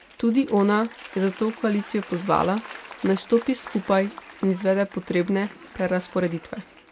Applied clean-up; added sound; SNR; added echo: none; Applause / Crowd; 18 dB; none.